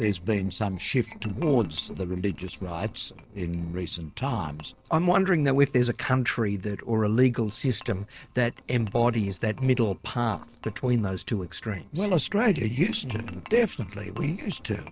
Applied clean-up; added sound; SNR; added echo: neural separator model SepFormer DNS4.